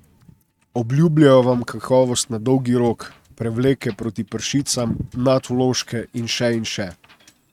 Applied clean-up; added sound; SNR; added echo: neural mask model RNNoise.